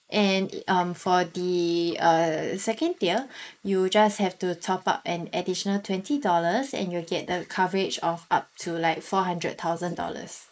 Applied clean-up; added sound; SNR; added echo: neural mask model Resemble Enhance denoiser.